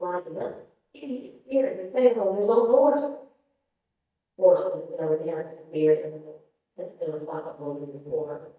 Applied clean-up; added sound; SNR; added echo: neural mask model DeepFilterNet 3.